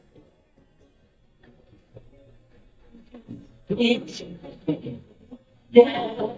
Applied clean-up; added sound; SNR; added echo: neural mask model DeepFilterNet 3.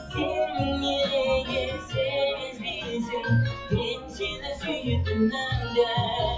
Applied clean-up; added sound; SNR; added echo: classical method WPE with log-MMSE.